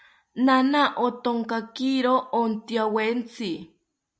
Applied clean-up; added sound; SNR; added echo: none; none; none; none.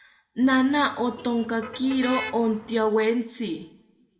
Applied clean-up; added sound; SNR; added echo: none; Motor vehicle (road); 14 dB; reverberation time 0.8 s.